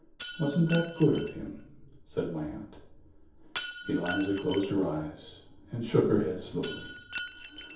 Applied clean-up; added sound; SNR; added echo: none; Shatter; 11 dB; reverberation time 0.6 s.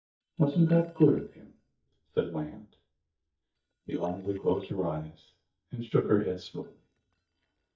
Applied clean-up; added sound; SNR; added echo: neural mask model DeepFilterNet 3.